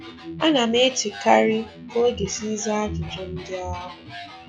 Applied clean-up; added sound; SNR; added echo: classical method log-MMSE.